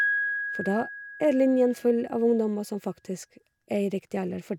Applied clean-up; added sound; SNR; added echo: none; Piano; 8 dB; none.